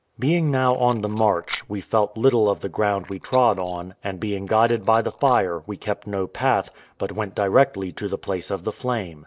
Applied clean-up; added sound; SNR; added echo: neural mask model Resemble Enhance denoiser.